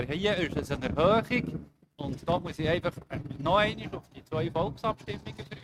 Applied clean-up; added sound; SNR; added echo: neural mask model RNNoise.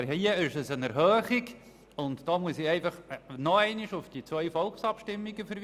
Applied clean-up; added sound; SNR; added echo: none; none; none; none.